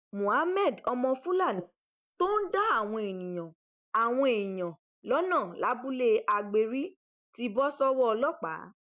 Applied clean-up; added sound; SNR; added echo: neural mask model Resemble Enhance denoiser.